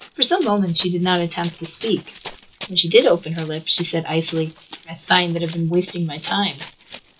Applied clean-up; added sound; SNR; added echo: none; Run; 19 dB; reverberation time 0.2 s.